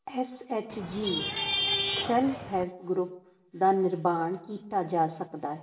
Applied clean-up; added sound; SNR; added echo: none; Traffic noise, roadway noise / Vehicle horn, car horn, honking; 1 dB; reverberation time 0.8 s.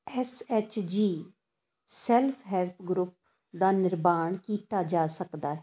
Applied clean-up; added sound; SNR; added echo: none; none; none; none.